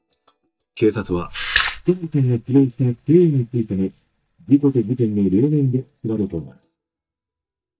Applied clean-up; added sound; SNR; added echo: neural mask model DeepFilterNet 3.